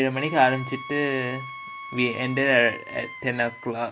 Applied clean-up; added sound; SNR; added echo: none; Wind instrument, woodwind instrument; 14 dB; none.